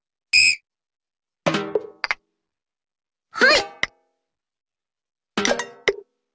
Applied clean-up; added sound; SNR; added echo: none; none; none; none.